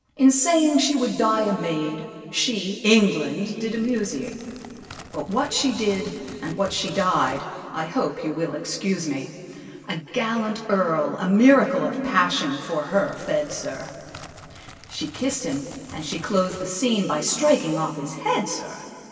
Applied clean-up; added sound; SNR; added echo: none; Crackle; 20 dB; reverberation time 2.6 s.